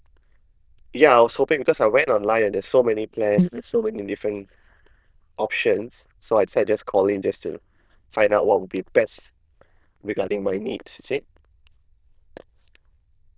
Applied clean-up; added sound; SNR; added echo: neural diffusion model UNIVERSE++.